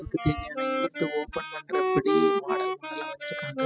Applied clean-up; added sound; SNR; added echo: classical method spectral subtraction.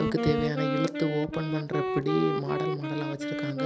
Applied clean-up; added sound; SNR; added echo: none; Wind instrument, woodwind instrument; 1 dB; none.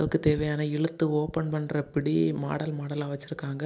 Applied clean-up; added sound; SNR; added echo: none; none; none; none.